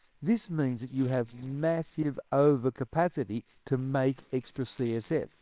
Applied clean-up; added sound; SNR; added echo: neural separator model SepFormer WHAMR!.